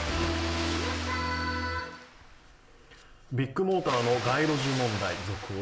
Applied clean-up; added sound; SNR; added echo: none; Water; 7 dB; reverberation time 0.6 s.